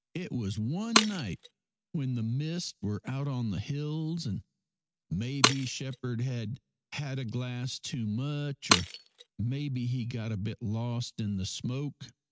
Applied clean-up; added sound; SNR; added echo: none; Shatter; 2 dB; none.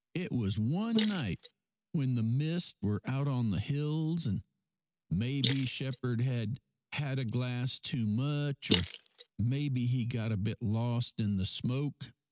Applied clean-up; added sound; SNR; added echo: neural mask model Resemble Enhance denoiser.